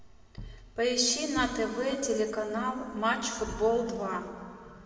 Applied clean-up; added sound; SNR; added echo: none; Bass drum; 17 dB; reverberation time 2.0 s.